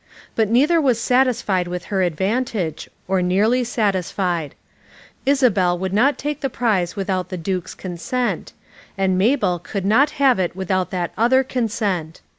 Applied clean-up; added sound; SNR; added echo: none; none; none; none.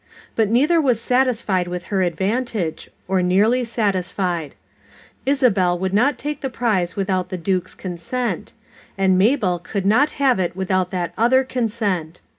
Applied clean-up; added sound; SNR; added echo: none; none; none; reverberation time 0.3 s.